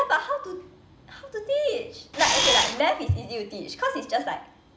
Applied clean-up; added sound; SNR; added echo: none; Camera; -5 dB; none.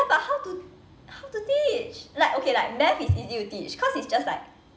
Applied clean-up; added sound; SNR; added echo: none; none; none; none.